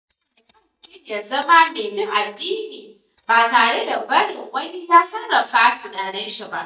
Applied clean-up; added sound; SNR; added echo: neural mask model DeepFilterNet 3.